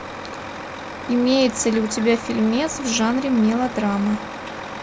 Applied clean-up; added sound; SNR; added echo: none; Truck; 10 dB; none.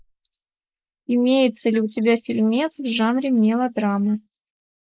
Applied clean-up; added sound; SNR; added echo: neural mask model Resemble Enhance denoiser.